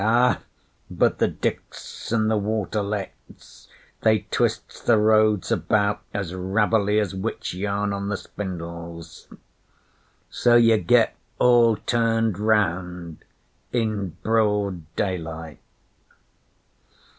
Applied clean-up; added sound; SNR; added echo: none; none; none; none.